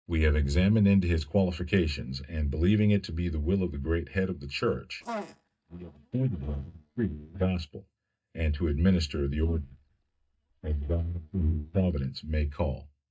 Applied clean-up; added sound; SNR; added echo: neural mask model DeepFilterNet 3.